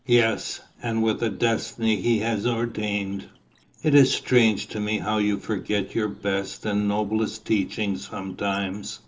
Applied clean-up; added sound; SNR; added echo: neural separator model SepFormer DNS4.